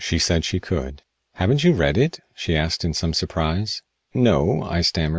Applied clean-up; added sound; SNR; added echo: none; none; none; none.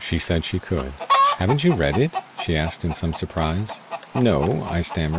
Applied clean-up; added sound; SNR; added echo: none; Chicken, rooster; 5 dB; none.